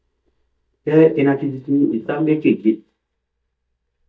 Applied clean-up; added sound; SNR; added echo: neural mask model DeepFilterNet 3.